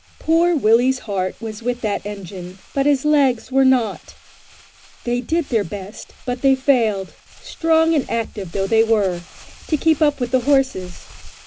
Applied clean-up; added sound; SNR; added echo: none; Crumpling, crinkling; 20 dB; none.